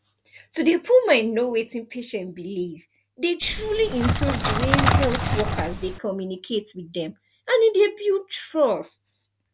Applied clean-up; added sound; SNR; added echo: none; Crackle; -1 dB; none.